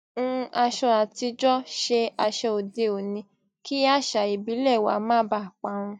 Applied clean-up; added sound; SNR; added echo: neural mask model DeepFilterNet 3.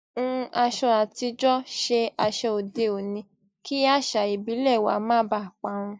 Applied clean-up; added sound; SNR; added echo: neural mask model Resemble Enhance denoiser.